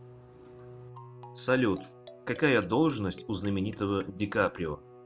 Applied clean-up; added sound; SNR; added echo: none; Marimba, xylophone + Bowed string instrument; 18 dB; none.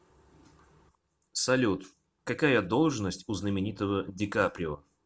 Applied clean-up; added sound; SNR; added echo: none; none; none; none.